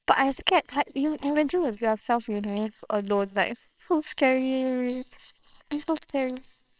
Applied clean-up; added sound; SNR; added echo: neural separator model SepFormer WHAMR!.